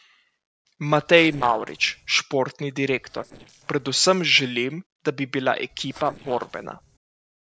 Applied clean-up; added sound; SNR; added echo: neural separator model SepFormer DNS4.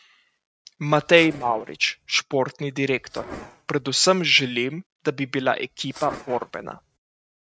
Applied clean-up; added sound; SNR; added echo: neural mask model RNNoise.